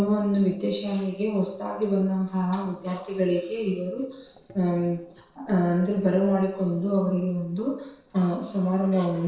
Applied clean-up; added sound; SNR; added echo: neural separator model SepFormer DNS4.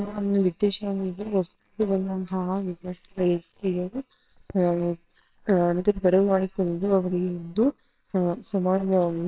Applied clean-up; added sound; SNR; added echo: neural separator model SepFormer WHAMR!.